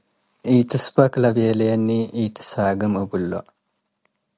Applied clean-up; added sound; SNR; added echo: none; none; none; none.